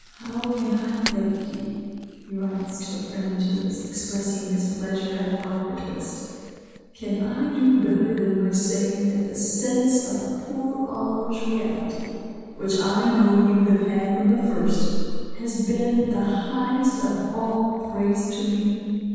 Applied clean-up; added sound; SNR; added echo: none; Chewing, mastication; 9 dB; reverberation time 2.1 s.